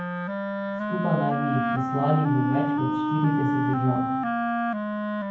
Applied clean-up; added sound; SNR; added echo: none; Wind instrument, woodwind instrument; -2 dB; reverberation time 0.9 s.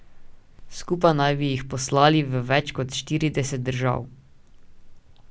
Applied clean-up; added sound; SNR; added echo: none; none; none; none.